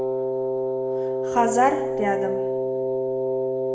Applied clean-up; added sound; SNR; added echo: none; Wind instrument, woodwind instrument; -3 dB; reverberation time 0.7 s.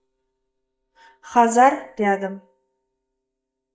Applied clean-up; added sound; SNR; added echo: neural mask model DeepFilterNet 3.